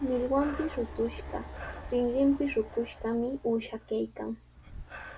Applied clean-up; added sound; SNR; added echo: none; Breathing; 13 dB; none.